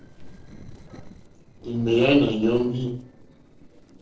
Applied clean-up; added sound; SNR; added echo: neural separator model SepFormer DNS4.